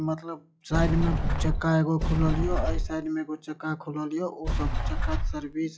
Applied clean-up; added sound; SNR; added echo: classical method log-MMSE.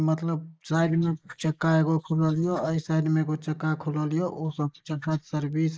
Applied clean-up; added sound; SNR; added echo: neural mask model Resemble Enhance denoiser.